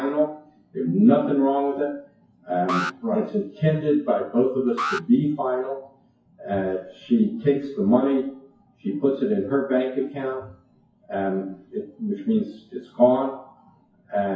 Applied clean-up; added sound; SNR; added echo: classical method WPE with log-MMSE.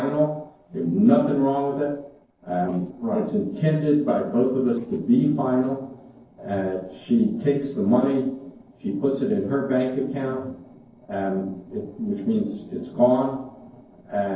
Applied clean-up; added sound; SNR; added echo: neural separator model SepFormer DNS4.